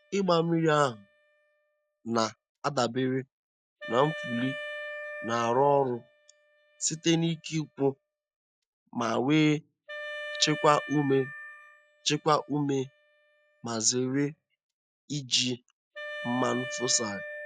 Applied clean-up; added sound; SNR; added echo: classical method log-MMSE.